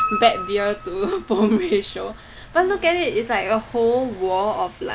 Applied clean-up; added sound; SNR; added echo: none; Piano; 12 dB; none.